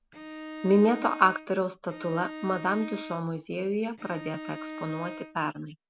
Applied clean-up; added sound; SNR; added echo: none; Bowed string instrument; 12 dB; none.